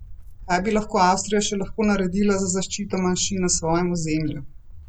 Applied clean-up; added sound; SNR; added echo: none; Walk, footsteps; 12 dB; none.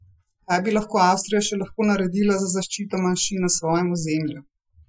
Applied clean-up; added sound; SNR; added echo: classical method Wiener filter.